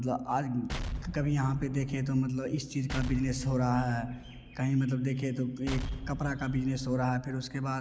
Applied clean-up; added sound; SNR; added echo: none; Explosion; 9 dB; none.